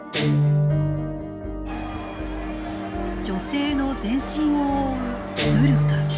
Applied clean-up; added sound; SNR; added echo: none; Guitar; 0 dB; none.